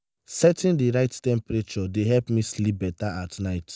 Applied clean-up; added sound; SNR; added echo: none; none; none; none.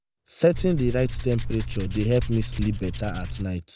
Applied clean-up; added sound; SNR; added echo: none; Tools; 4 dB; none.